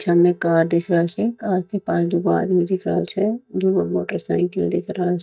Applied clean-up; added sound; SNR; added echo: neural mask model DeepFilterNet 3.